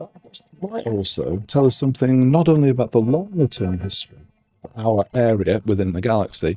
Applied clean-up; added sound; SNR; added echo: neural mask model DeepFilterNet 3.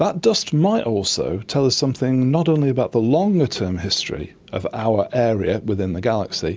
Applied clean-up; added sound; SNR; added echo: none; none; none; none.